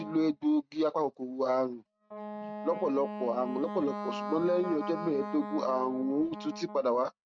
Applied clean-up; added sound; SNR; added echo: neural mask model RNNoise.